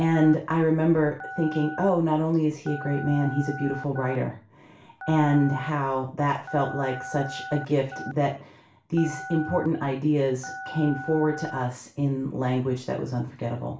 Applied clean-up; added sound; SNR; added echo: none; Telephone; 13 dB; reverberation time 0.3 s.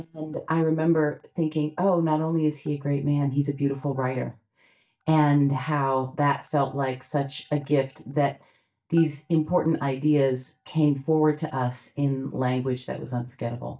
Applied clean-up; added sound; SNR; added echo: neural mask model DeepFilterNet 3.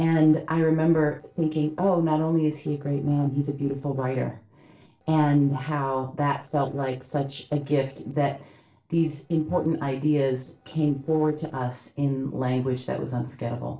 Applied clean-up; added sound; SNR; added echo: neural separator model SepFormer DNS4.